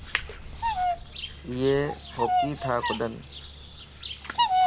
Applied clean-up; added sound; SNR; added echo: none; Bird vocalization, bird call, bird song; -3 dB; none.